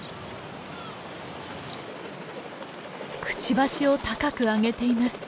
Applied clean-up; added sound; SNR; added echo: none; none; none; none.